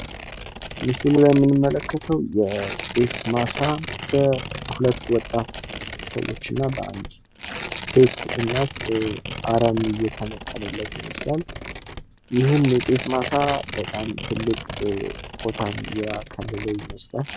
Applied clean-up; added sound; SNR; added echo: none; Tearing; 9 dB; none.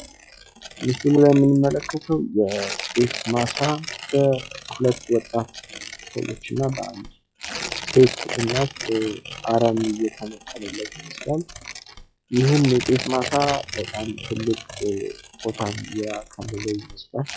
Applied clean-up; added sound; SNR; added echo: classical method log-MMSE.